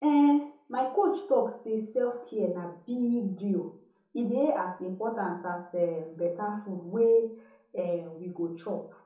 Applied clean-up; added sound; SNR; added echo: none; none; none; reverberation time 0.9 s.